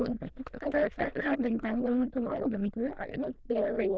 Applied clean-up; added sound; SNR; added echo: neural diffusion model UNIVERSE++.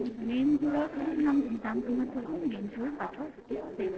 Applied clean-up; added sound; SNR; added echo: neural separator model SepFormer DNS4.